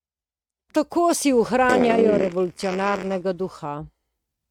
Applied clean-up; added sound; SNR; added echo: neural mask model RNNoise.